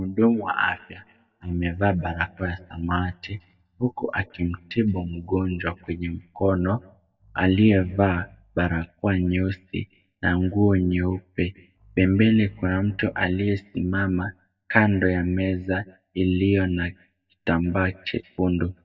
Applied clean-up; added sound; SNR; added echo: neural mask model DeepFilterNet 3.